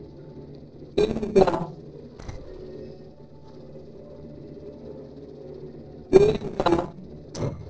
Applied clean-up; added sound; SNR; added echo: neural separator model SepFormer DNS4.